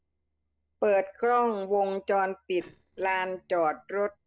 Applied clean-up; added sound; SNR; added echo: neural separator model SepFormer DNS4.